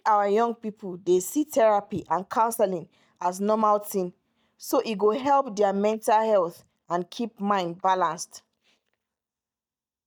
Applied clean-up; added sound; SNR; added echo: neural mask model DeepFilterNet 3.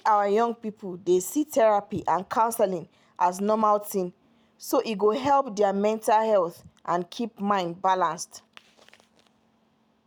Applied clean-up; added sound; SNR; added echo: none; none; none; none.